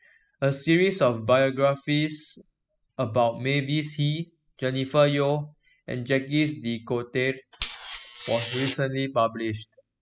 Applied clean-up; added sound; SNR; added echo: classical method spectral subtraction.